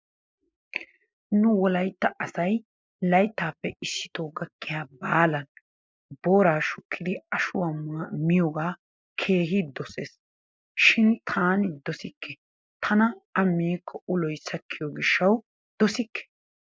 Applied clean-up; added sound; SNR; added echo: neural mask model Resemble Enhance denoiser.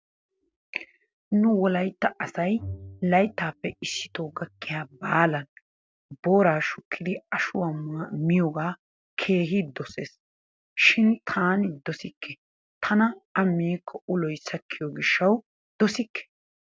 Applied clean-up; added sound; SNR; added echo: none; Bowed string instrument; 17 dB; none.